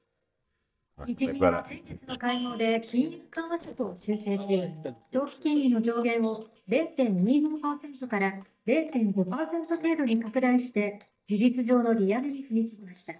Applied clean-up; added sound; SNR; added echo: neural mask model DeepFilterNet 3.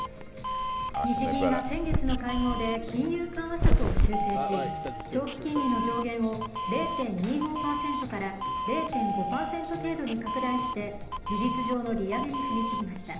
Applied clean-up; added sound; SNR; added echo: none; Doorbell; -1 dB; reverberation time 1.0 s.